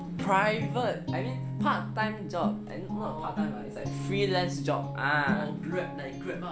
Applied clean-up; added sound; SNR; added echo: none; Guitar; 2 dB; none.